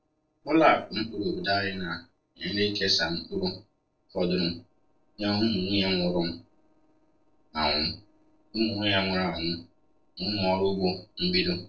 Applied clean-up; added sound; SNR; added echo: neural separator model SepFormer DNS4.